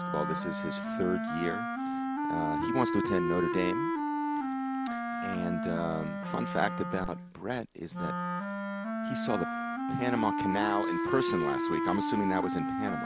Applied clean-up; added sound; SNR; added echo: none; Wind instrument, woodwind instrument; -2 dB; none.